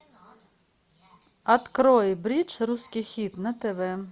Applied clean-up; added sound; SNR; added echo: none; none; none; none.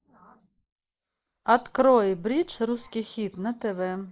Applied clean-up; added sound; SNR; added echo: neural mask model Resemble Enhance denoiser.